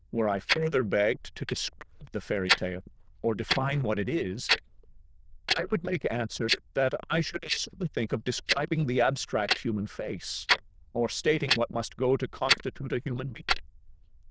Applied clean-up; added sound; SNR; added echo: neural diffusion model UNIVERSE++.